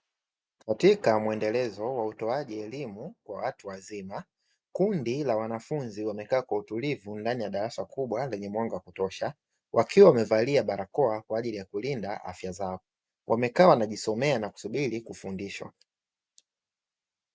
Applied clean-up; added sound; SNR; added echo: none; none; none; none.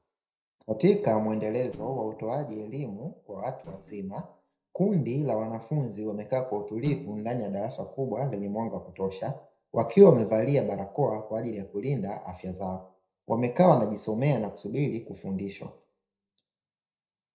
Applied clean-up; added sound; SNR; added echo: neural separator model SepFormer DNS4.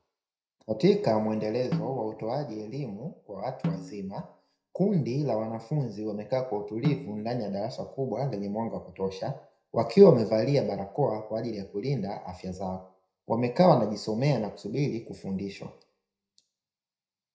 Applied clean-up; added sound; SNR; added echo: none; Snare drum; 10 dB; reverberation time 0.4 s.